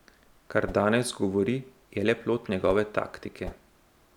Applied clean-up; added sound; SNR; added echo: none; Whoosh, swoosh, swish; 15 dB; none.